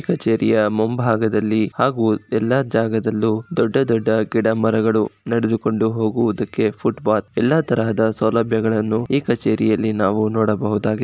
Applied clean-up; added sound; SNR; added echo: none; none; none; none.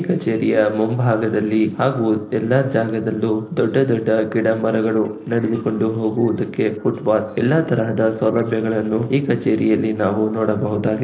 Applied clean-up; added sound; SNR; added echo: neural separator model SepFormer DNS4.